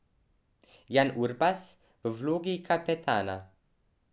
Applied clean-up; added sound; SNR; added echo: none; none; none; none.